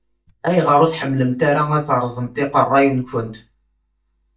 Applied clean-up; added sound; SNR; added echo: neural mask model DeepFilterNet 3.